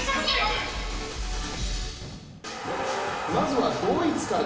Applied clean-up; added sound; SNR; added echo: none; Fireworks; 17 dB; reverberation time 0.6 s.